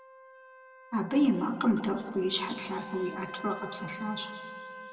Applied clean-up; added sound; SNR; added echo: none; Trumpet; 14 dB; reverberation time 1.7 s.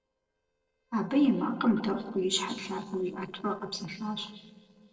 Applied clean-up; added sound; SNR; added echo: neural separator model SepFormer DNS4.